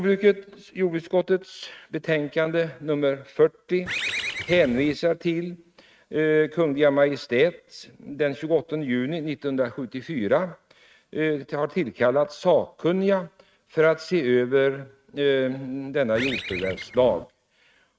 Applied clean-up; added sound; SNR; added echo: neural mask model RNNoise.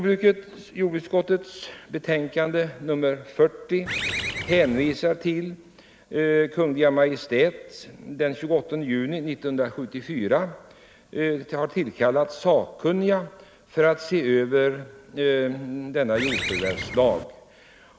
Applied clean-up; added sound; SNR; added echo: none; Bird; 6 dB; none.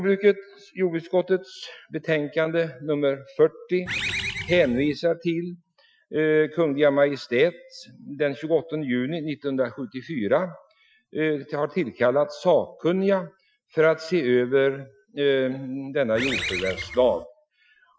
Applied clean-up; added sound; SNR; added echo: classical method Wiener filter.